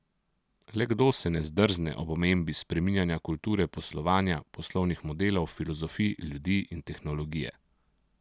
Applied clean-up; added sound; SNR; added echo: none; none; none; none.